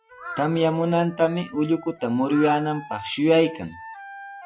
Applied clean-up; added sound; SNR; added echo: classical method log-MMSE.